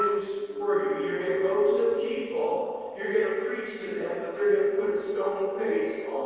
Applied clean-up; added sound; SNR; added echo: neural separator model SepFormer DNS4.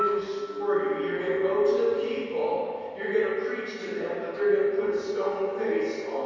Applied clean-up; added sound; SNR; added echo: none; Piano; 15 dB; reverberation time 2.2 s.